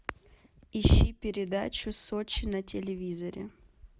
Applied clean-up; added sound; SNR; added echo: none; none; none; none.